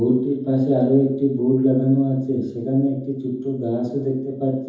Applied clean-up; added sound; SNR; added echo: none; none; none; reverberation time 0.9 s.